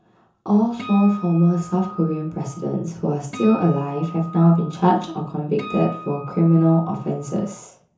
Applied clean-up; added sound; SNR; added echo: none; Acoustic guitar; 17 dB; reverberation time 0.6 s.